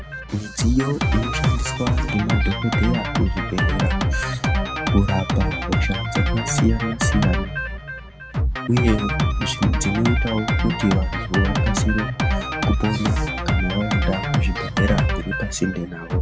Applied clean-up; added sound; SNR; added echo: none; Drum kit; -3 dB; none.